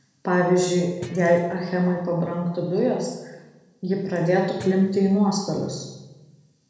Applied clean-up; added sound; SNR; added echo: none; Guitar; 19 dB; reverberation time 0.9 s.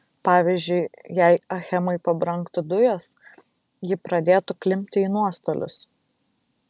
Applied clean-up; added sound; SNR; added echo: none; none; none; none.